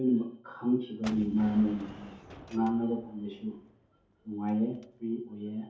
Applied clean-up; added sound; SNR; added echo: none; Gunshot, gunfire; 18 dB; reverberation time 0.5 s.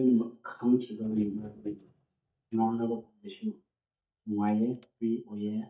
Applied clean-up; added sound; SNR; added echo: neural mask model DeepFilterNet 3.